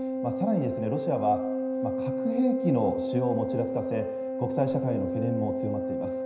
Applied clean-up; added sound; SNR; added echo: none; Organ; 1 dB; reverberation time 0.9 s.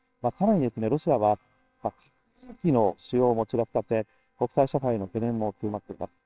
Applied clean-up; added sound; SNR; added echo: neural separator model SepFormer WHAMR!.